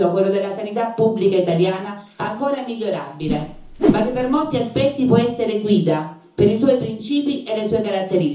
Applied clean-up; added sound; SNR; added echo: none; Whoosh, swoosh, swish; 3 dB; reverberation time 0.6 s.